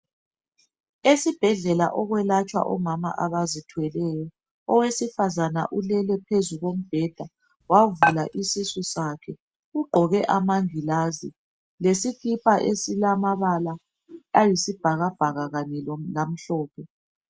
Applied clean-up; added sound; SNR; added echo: none; Dishes, pots, and pans; 2 dB; none.